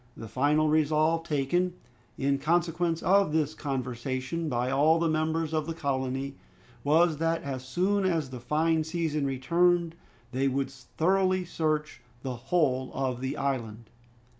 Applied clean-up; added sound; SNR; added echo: none; none; none; none.